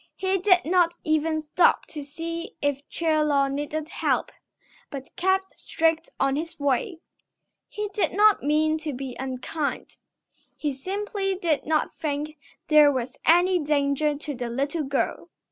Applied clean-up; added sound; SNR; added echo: none; none; none; none.